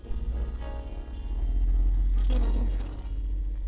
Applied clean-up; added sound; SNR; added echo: neural separator model SepFormer DNS4.